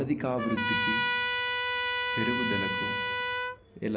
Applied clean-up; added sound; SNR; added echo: none; Trumpet; -3 dB; none.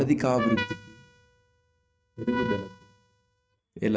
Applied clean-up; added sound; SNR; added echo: neural mask model RNNoise.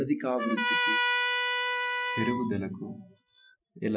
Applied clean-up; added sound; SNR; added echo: classical method Wiener filter.